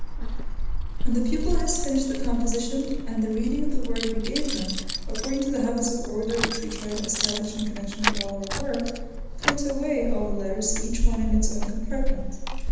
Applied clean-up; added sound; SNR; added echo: none; Keys jangling; -3 dB; reverberation time 1.1 s.